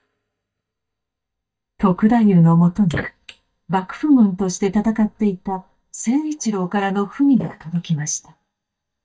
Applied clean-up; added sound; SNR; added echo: neural mask model DeepFilterNet 3.